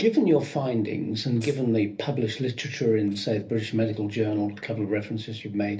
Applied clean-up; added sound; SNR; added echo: neural separator model SepFormer DNS4.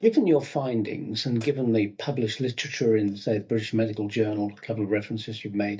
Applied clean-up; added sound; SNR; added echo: neural mask model DeepFilterNet 3.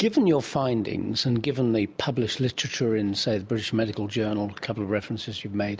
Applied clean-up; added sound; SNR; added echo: none; none; none; none.